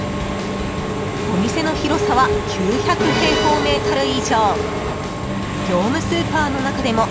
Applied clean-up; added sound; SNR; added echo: none; Engine / Mechanisms; 2 dB; none.